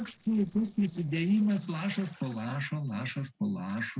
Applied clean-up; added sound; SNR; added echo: neural separator model SepFormer DNS4.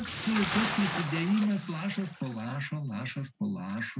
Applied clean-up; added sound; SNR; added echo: none; Bathtub (filling or washing) / Splash, splatter; 7 dB; none.